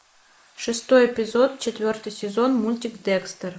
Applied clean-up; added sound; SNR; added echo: neural mask model Resemble Enhance denoiser.